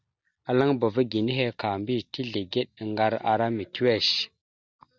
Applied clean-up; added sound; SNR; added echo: none; none; none; none.